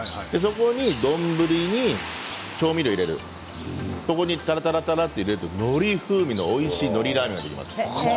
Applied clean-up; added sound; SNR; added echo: none; Bird; 13 dB; none.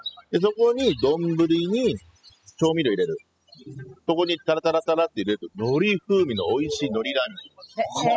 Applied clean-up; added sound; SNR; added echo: classical method spectral subtraction.